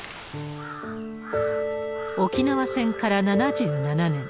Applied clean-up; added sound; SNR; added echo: none; none; none; none.